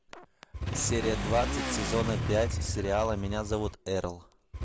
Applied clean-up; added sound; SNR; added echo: none; Motorcycle / Accelerating, revving, vroom; 2 dB; none.